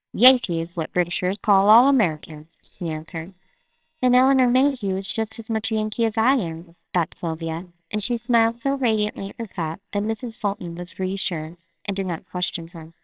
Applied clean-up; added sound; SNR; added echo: neural separator model SepFormer WHAMR!.